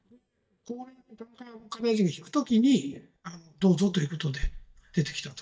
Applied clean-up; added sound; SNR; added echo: neural mask model DeepFilterNet 3.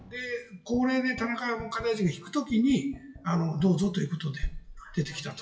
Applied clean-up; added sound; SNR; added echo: classical method WPE with log-MMSE.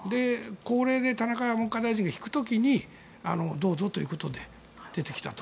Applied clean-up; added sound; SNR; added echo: none; none; none; none.